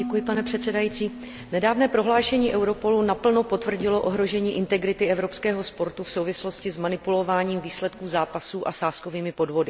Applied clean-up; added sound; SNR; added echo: none; Harp; 17 dB; none.